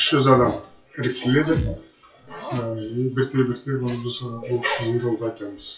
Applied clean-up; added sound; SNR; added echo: classical method WPE with log-MMSE.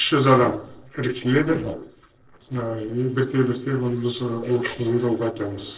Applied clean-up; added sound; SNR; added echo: neural separator model SepFormer DNS4.